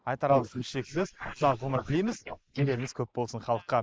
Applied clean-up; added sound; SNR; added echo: neural mask model Resemble Enhance denoiser.